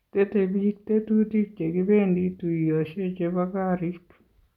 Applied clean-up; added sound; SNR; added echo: none; none; none; none.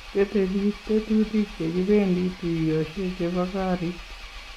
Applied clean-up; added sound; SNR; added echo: none; Engine; 15 dB; none.